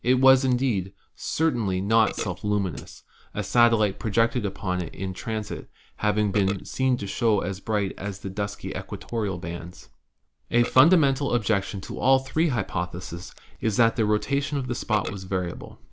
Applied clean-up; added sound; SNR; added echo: none; Burping, eructation + Hi-hat; 20 dB; none.